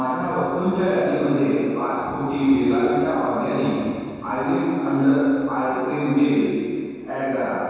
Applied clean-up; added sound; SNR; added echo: none; none; none; reverberation time 2.1 s.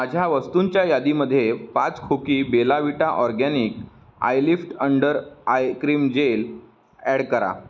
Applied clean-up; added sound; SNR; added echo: none; none; none; none.